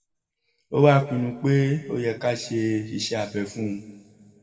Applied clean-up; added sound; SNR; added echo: none; none; none; reverberation time 1.5 s.